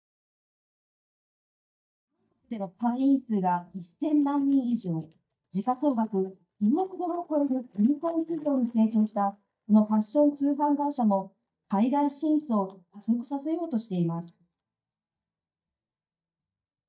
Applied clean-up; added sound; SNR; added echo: neural mask model DeepFilterNet 3.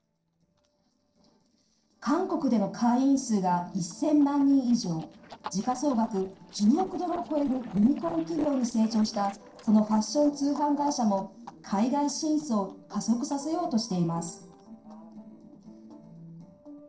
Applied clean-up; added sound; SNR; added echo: neural separator model SepFormer DNS4.